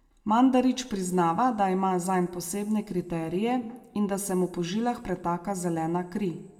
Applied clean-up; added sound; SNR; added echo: none; none; none; reverberation time 1.0 s.